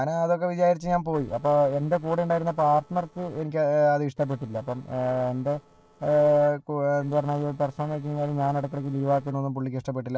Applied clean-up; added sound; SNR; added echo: neural separator model SepFormer DNS4.